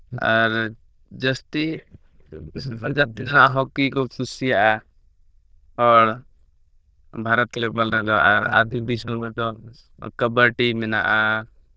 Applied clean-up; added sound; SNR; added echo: neural diffusion model UNIVERSE++.